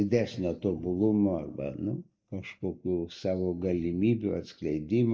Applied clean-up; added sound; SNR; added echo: neural mask model DeepFilterNet 3.